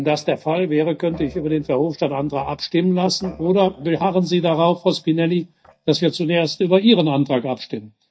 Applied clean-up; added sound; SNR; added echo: neural mask model DeepFilterNet 3.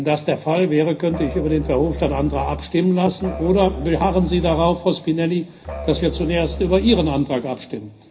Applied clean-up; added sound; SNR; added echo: none; Musical instrument; 10 dB; reverberation time 0.4 s.